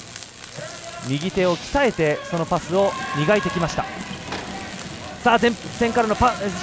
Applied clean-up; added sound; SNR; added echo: none; Tools; 17 dB; none.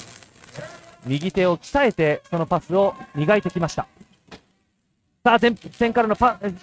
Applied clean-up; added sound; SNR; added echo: neural mask model RNNoise.